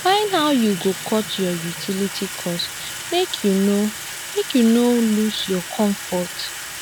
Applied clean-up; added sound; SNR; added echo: none; Sink (filling or washing) / Water tap, faucet; 10 dB; none.